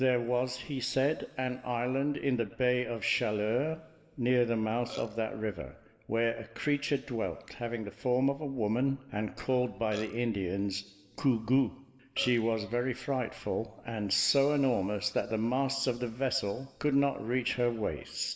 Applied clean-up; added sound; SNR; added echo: none; Burping, eructation; 14 dB; reverberation time 1.3 s.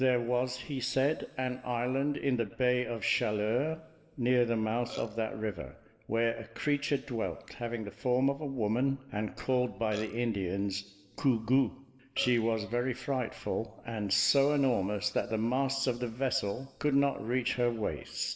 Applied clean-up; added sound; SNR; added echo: neural separator model SepFormer DNS4.